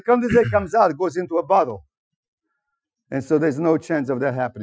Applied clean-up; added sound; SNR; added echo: classical method Wiener filter.